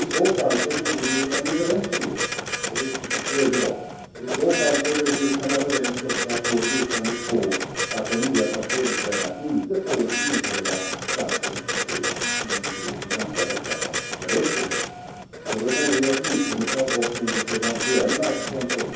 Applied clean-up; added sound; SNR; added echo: none; Printer; 1 dB; reverberation time 0.7 s.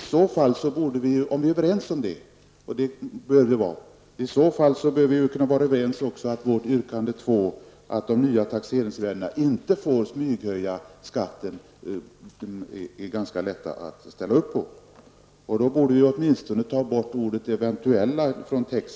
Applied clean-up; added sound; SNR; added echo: none; none; none; none.